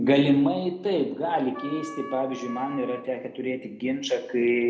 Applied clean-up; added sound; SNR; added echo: none; Wind instrument, woodwind instrument; 15 dB; reverberation time 0.7 s.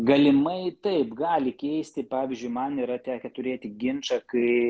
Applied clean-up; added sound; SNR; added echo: none; none; none; none.